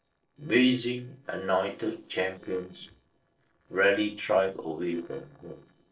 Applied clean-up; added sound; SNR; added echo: neural separator model SepFormer DNS4.